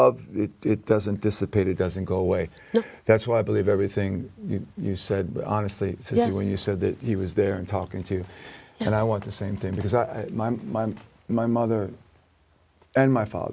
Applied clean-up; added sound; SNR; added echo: none; none; none; none.